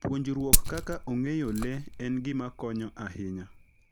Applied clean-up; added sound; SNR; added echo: none; Glass; -1 dB; none.